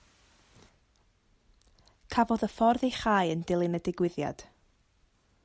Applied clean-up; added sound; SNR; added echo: none; none; none; none.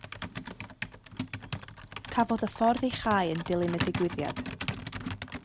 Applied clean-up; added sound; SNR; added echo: none; Computer keyboard; 6 dB; none.